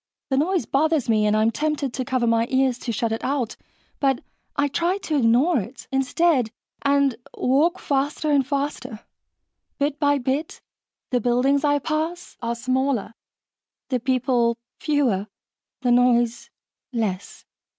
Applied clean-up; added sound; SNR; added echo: none; none; none; none.